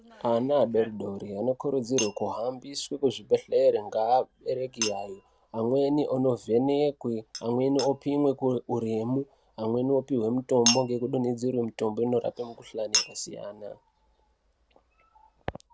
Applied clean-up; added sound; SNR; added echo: none; Chink, clink; 11 dB; none.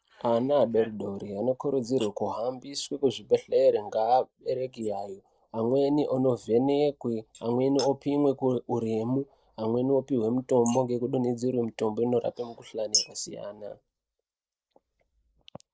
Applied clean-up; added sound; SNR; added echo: neural mask model Resemble Enhance denoiser.